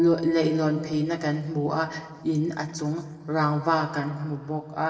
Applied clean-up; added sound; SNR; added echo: neural separator model SepFormer DNS4.